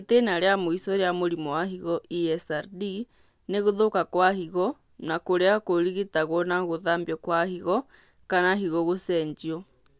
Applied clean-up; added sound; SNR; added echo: none; none; none; none.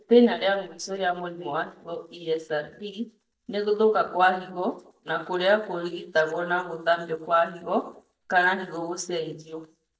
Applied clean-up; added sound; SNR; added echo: neural mask model DeepFilterNet 3.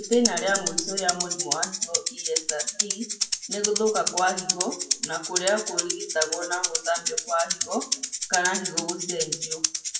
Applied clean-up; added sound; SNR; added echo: classical method WPE with log-MMSE.